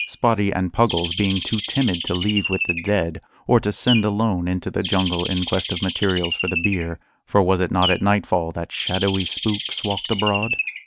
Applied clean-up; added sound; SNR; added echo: none; Bird; 7 dB; none.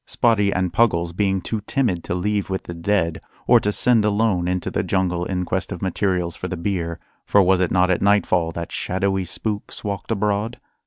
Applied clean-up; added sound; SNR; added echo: none; none; none; none.